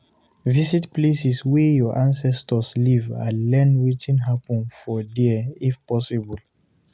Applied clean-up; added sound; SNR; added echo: none; none; none; none.